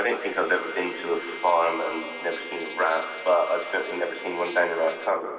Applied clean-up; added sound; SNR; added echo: none; Trumpet; 14 dB; reverberation time 2.4 s.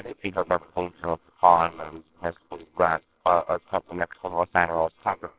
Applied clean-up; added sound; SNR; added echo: neural separator model SepFormer WHAMR!.